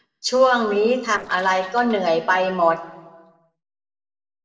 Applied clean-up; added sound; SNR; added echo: neural separator model SepFormer DNS4.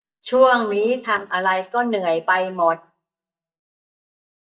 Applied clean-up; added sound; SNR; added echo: neural mask model DeepFilterNet 3.